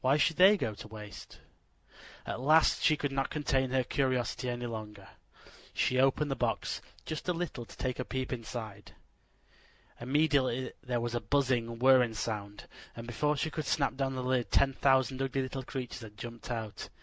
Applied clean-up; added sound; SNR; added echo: none; none; none; none.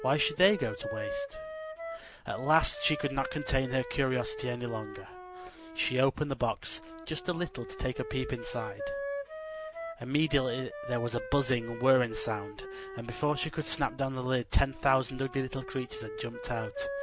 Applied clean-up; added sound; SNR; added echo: none; Wind instrument, woodwind instrument; 10 dB; none.